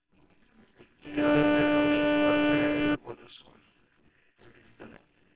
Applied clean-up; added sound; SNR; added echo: neural separator model SepFormer WHAMR!.